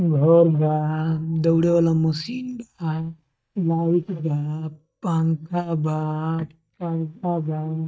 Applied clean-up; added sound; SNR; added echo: neural mask model DeepFilterNet 3.